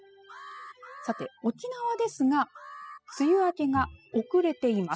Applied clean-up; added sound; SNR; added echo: classical method spectral subtraction.